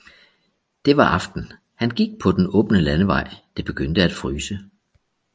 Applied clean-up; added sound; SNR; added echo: none; none; none; none.